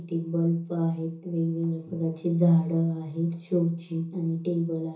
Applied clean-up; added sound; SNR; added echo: none; none; none; reverberation time 0.7 s.